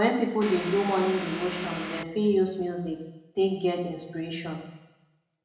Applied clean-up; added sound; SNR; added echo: none; Vehicle; 7 dB; reverberation time 0.9 s.